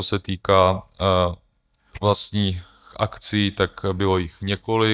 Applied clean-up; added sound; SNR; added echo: neural mask model DeepFilterNet 3.